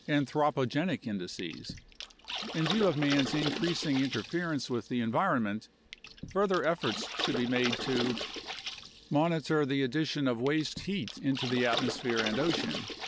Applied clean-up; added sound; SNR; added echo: none; Water / Splash, splatter; 8 dB; none.